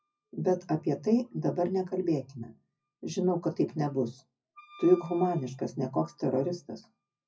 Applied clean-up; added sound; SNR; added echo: classical method WPE with log-MMSE.